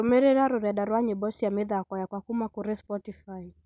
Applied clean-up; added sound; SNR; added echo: none; none; none; none.